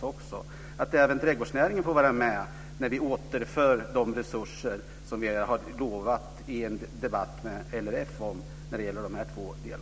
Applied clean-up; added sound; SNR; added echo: none; none; none; none.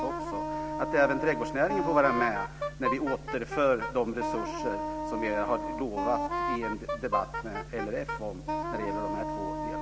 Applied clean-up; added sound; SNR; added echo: none; Wind instrument, woodwind instrument; 3 dB; none.